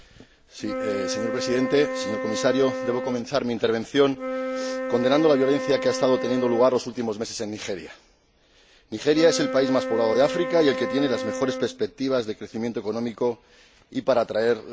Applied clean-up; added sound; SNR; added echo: none; Wind instrument, woodwind instrument; 6 dB; none.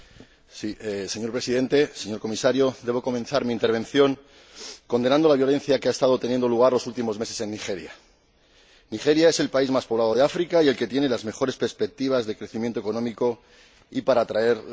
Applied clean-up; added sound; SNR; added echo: none; none; none; none.